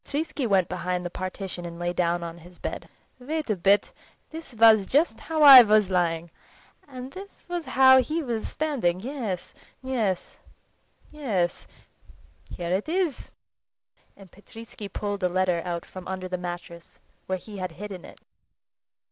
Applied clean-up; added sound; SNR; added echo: none; none; none; none.